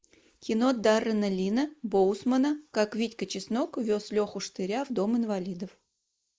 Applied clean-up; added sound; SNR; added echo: neural mask model Resemble Enhance denoiser.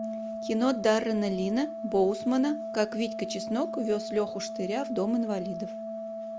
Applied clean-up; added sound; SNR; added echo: none; Organ; 7 dB; none.